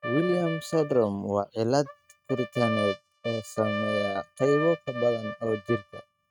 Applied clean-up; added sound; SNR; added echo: neural mask model RNNoise.